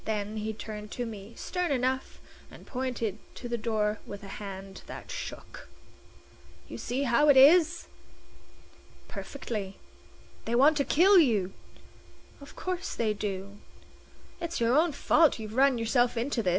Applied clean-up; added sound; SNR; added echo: none; none; none; none.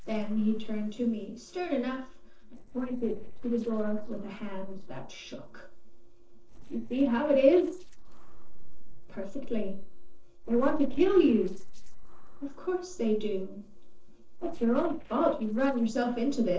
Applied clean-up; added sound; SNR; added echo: neural separator model SepFormer DNS4.